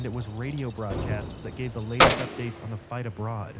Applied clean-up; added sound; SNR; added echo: none; Keys jangling; -5 dB; none.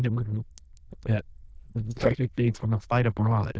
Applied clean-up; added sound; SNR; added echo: neural diffusion model UNIVERSE++.